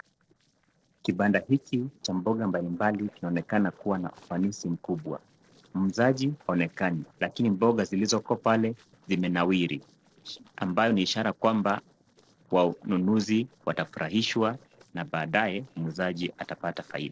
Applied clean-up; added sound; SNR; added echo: neural separator model SepFormer DNS4.